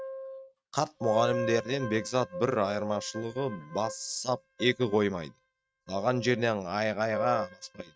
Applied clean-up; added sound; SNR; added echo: neural mask model RNNoise.